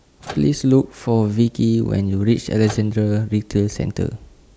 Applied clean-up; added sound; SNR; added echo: none; Microwave oven; 20 dB; none.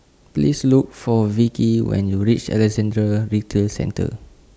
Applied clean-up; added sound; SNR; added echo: none; none; none; none.